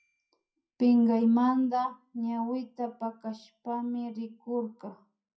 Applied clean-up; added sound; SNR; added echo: classical method WPE with log-MMSE.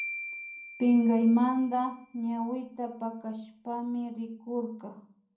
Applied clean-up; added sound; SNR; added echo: none; Marimba, xylophone; 17 dB; reverberation time 0.5 s.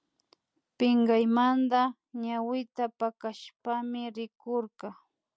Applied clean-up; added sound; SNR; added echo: none; none; none; none.